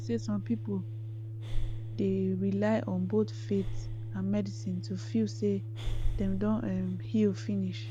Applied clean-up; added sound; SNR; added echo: none; Breathing + Organ; 3 dB; none.